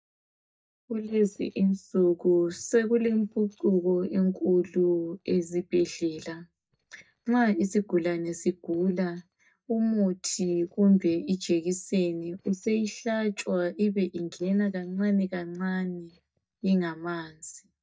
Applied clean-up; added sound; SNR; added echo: neural mask model DeepFilterNet 3.